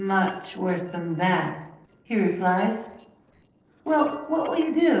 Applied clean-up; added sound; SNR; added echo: neural separator model SepFormer DNS4.